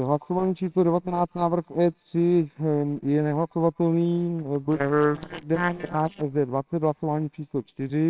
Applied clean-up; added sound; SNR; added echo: neural separator model SepFormer WHAMR!.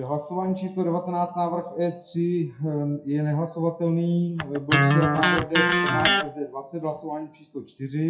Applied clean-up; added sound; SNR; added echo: classical method WPE with log-MMSE.